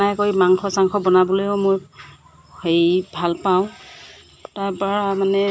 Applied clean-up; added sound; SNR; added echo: none; none; none; none.